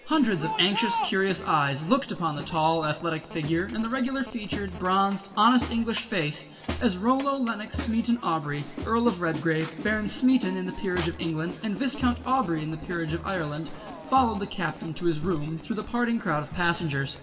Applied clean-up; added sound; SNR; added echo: none; Crowd; 12 dB; reverberation time 1.3 s.